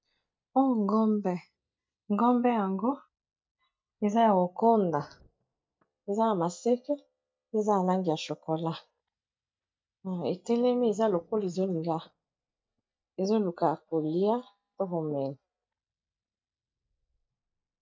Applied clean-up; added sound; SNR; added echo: neural mask model DeepFilterNet 3.